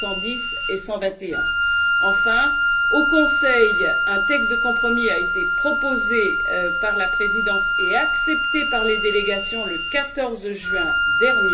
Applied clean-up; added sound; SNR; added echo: none; Wind instrument, woodwind instrument; -5 dB; reverberation time 0.3 s.